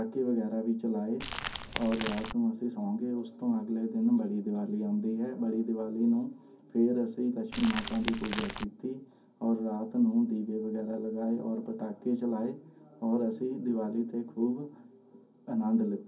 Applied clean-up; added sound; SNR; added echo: none; Crumpling, crinkling / Crackle; 6 dB; reverberation time 0.4 s.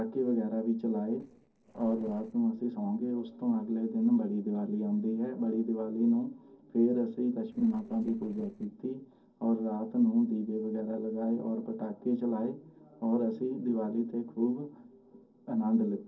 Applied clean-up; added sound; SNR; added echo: neural separator model SepFormer DNS4.